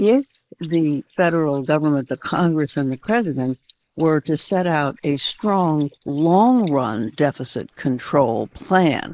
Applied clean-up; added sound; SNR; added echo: neural mask model Resemble Enhance denoiser.